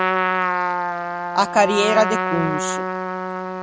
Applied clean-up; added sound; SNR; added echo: none; Trumpet; 0 dB; none.